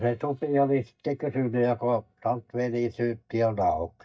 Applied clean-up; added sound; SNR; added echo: neural mask model DeepFilterNet 3.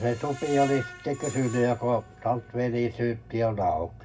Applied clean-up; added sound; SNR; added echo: none; Screech; 17 dB; reverberation time 0.2 s.